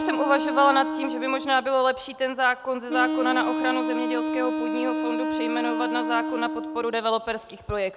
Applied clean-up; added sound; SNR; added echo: none; Wind instrument, woodwind instrument; 3 dB; none.